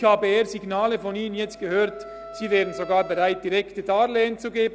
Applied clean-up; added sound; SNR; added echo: none; Wind instrument, woodwind instrument; 19 dB; none.